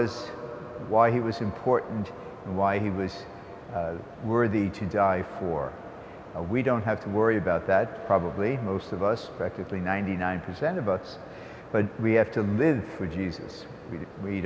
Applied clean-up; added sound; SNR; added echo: none; none; none; none.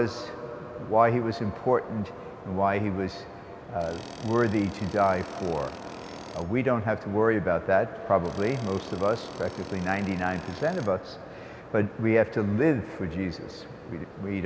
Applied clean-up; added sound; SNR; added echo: none; Tools; 16 dB; none.